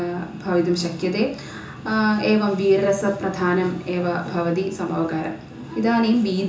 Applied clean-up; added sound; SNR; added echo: none; none; none; reverberation time 0.7 s.